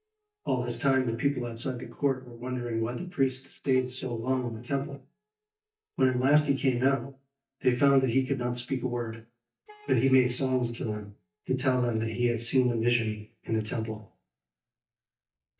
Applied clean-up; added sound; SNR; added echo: neural mask model DeepFilterNet 3.